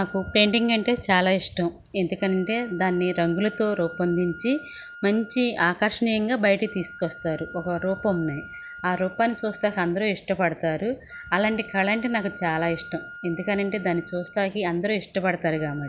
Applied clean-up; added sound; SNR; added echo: none; Wind instrument, woodwind instrument; 18 dB; none.